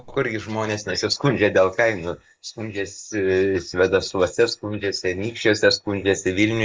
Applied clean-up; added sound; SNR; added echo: neural mask model Resemble Enhance denoiser.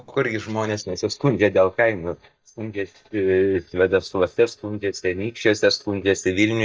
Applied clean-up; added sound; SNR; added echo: neural mask model DeepFilterNet 3.